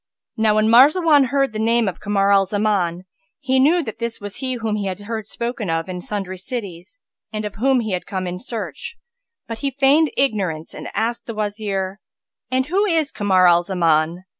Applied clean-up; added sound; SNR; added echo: none; none; none; none.